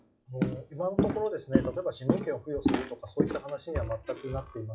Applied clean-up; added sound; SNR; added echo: classical method WPE with log-MMSE.